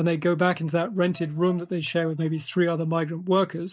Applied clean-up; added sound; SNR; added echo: neural mask model DeepFilterNet 3.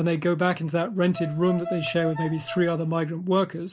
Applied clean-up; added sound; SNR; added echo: none; Bowed string instrument; 11 dB; none.